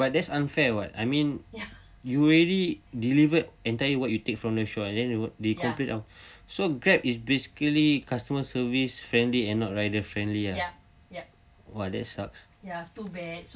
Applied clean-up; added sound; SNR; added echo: none; none; none; none.